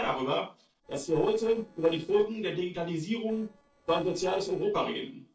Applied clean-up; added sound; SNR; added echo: neural separator model SepFormer DNS4.